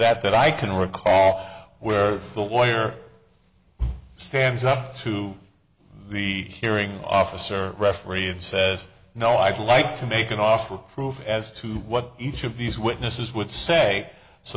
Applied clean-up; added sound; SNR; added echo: none; none; none; none.